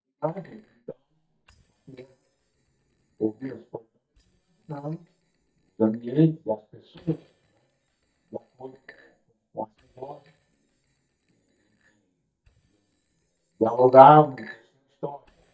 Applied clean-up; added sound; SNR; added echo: neural mask model DeepFilterNet 3.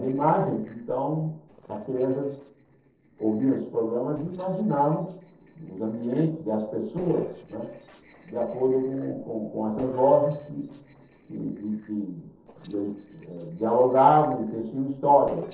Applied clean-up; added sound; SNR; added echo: neural separator model SepFormer DNS4.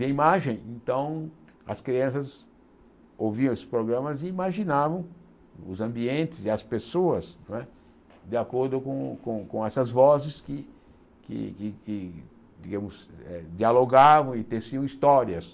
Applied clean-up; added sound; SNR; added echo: none; none; none; none.